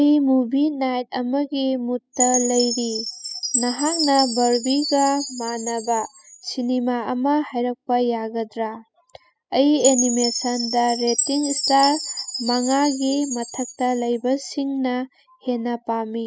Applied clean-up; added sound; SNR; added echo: classical method spectral subtraction.